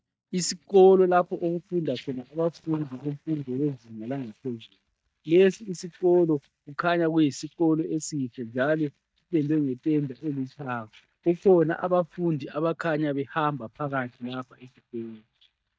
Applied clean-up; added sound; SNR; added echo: neural mask model DeepFilterNet 3.